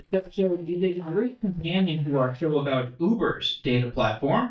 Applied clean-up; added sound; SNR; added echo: neural mask model DeepFilterNet 3.